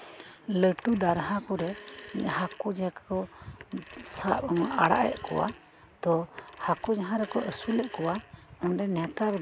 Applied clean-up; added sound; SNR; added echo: none; Telephone; 17 dB; none.